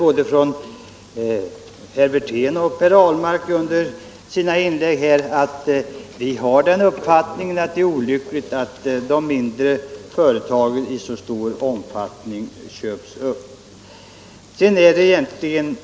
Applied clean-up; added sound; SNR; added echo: none; none; none; none.